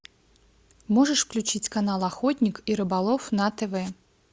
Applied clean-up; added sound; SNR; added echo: none; none; none; none.